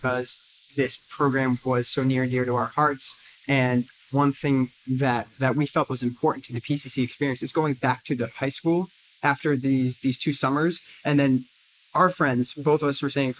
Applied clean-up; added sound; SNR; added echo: neural mask model Resemble Enhance denoiser.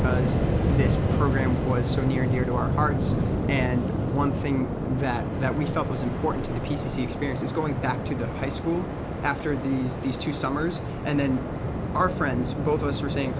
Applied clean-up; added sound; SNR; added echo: none; Waves, surf; -1 dB; none.